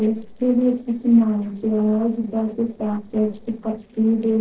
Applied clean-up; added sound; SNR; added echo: neural separator model SepFormer DNS4.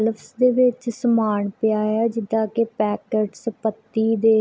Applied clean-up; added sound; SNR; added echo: none; none; none; none.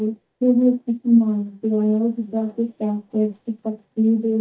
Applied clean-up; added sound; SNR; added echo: neural mask model DeepFilterNet 3.